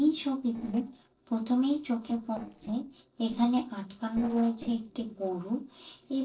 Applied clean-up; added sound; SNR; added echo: neural separator model SepFormer DNS4.